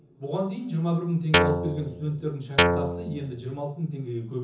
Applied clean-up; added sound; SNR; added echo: none; Guitar; -4 dB; reverberation time 0.6 s.